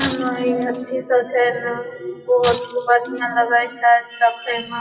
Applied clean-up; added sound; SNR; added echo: classical method WPE with log-MMSE.